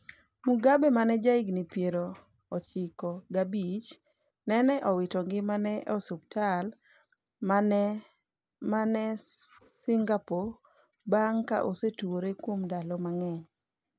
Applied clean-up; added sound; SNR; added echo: none; none; none; none.